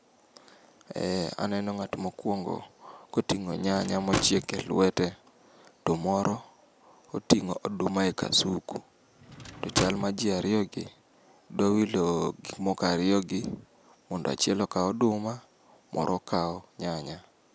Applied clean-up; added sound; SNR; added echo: none; Drawer open or close / Wood; 6 dB; none.